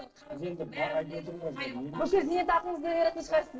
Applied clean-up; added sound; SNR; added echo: neural separator model SepFormer DNS4.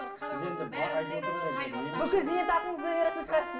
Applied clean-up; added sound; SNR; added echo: none; Trumpet; 7 dB; reverberation time 0.7 s.